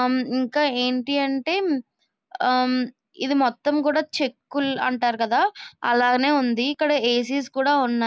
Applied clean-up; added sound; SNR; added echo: none; none; none; none.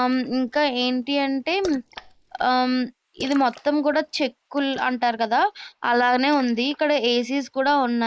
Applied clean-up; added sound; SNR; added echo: neural mask model Resemble Enhance denoiser.